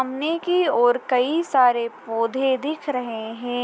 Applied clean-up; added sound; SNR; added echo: none; none; none; none.